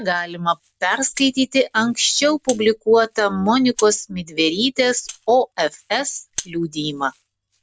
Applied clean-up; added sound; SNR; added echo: none; Rattle (instrument); 19 dB; none.